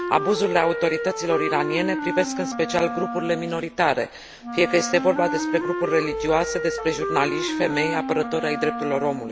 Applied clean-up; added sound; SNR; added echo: none; Wind instrument, woodwind instrument; 5 dB; none.